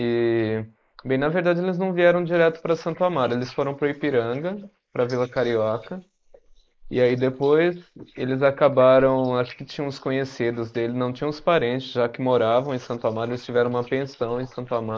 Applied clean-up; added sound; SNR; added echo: neural mask model Resemble Enhance denoiser.